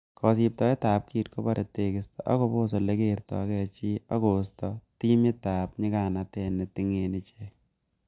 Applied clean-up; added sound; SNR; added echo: none; none; none; none.